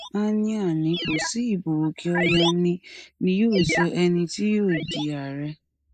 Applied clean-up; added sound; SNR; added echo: neural mask model Resemble Enhance denoiser.